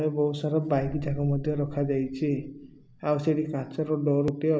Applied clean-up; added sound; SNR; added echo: none; Boom; 17 dB; none.